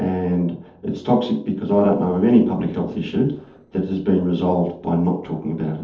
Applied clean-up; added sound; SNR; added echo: neural separator model SepFormer DNS4.